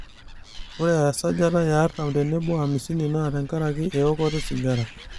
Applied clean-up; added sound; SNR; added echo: none; Animal; 14 dB; none.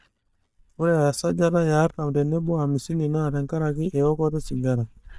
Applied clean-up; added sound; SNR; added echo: neural mask model DeepFilterNet 3.